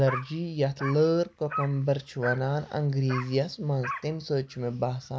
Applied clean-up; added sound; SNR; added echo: none; Dog; 12 dB; none.